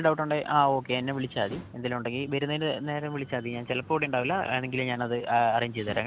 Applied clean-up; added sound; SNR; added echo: none; Slam + Bass guitar; 20 dB; none.